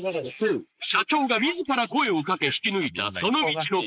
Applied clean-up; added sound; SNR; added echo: neural mask model Resemble Enhance denoiser.